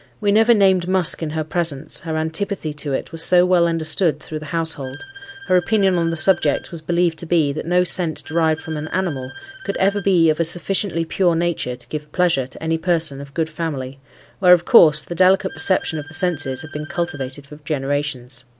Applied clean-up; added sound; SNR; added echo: none; Bowed string instrument; 18 dB; none.